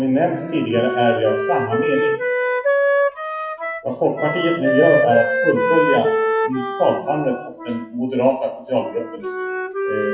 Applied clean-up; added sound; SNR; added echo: classical method WPE with log-MMSE.